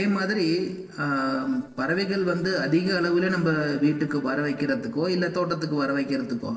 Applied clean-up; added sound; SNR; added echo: neural separator model SepFormer DNS4.